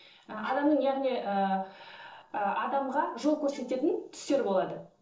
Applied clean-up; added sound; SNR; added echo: neural separator model SepFormer DNS4.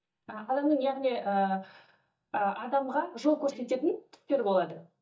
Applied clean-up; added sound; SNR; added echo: neural mask model DeepFilterNet 3.